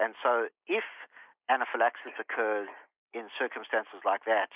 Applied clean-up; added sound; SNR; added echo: neural mask model Resemble Enhance denoiser.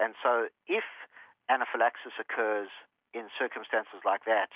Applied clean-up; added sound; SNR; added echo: none; none; none; none.